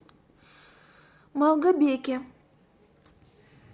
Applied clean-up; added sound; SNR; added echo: none; none; none; none.